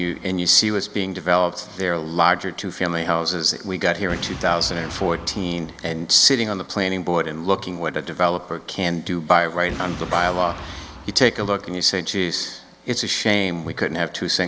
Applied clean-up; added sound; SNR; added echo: none; Boom; 18 dB; none.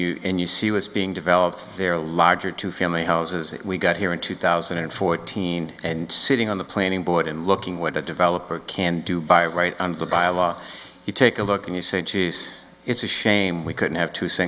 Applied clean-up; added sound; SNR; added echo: none; none; none; none.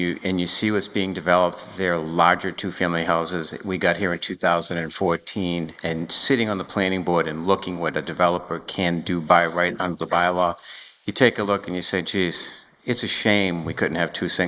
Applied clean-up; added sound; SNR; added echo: neural mask model Resemble Enhance denoiser.